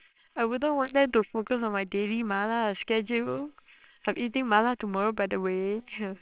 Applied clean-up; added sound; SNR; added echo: neural separator model SepFormer WHAMR!.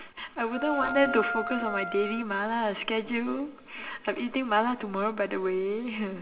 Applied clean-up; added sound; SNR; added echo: none; Wind instrument, woodwind instrument; 5 dB; reverberation time 1.8 s.